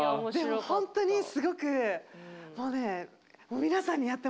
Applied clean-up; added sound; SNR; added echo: none; none; none; none.